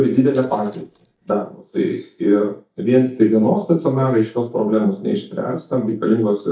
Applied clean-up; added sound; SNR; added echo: neural mask model DeepFilterNet 3.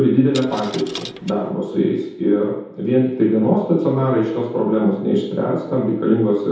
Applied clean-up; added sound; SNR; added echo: none; Coin (dropping); 17 dB; reverberation time 0.8 s.